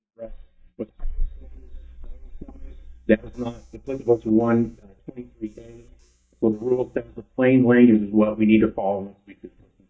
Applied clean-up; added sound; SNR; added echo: neural mask model DeepFilterNet 3.